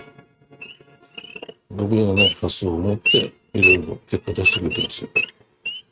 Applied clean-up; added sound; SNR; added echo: neural mask model RNNoise.